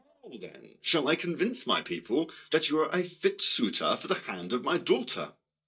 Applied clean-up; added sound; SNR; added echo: neural mask model DeepFilterNet 3.